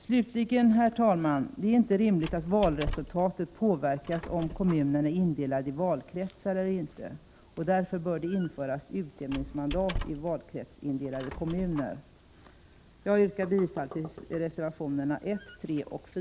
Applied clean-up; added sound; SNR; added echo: none; Knock + Squeak; 15 dB; none.